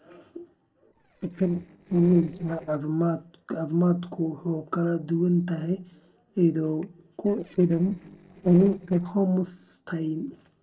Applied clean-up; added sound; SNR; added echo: neural separator model SepFormer DNS4.